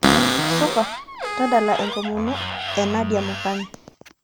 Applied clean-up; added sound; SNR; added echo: none; Cupboard open or close; 0 dB; none.